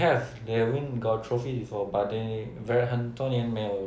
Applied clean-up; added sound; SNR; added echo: none; none; none; none.